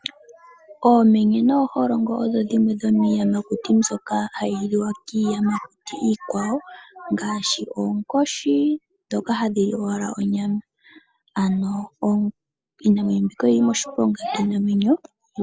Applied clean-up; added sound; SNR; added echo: none; none; none; none.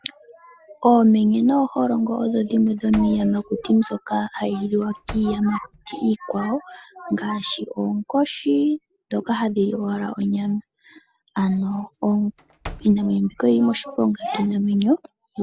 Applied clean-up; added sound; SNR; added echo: none; Slam / Wood; 19 dB; none.